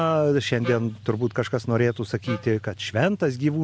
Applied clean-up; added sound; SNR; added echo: none; Wind instrument, woodwind instrument; 13 dB; none.